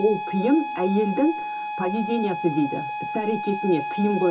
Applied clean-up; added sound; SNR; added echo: none; Harmonica; 6 dB; reverberation time 0.2 s.